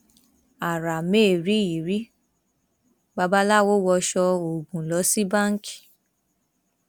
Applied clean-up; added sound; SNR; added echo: none; none; none; none.